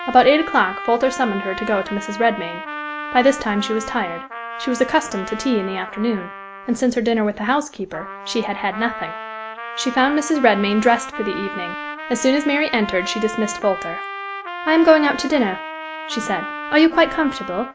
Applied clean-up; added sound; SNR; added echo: none; Trumpet; 10 dB; none.